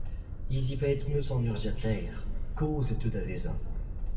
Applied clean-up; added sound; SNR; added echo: none; Boat, Water vehicle; -1 dB; reverberation time 1.7 s.